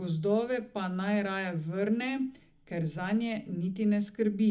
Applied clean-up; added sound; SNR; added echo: none; none; none; reverberation time 0.4 s.